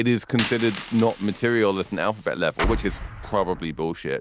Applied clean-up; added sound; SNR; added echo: none; Explosion + Coin (dropping); 9 dB; none.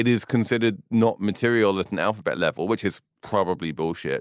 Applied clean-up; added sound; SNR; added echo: none; none; none; none.